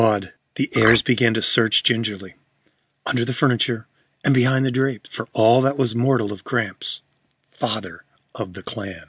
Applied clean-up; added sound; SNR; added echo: none; Marimba, xylophone; 1 dB; none.